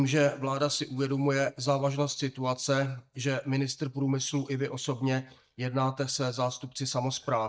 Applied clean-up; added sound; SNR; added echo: neural mask model DeepFilterNet 3.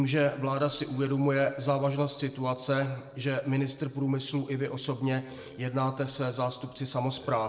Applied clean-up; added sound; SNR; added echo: neural separator model SepFormer DNS4.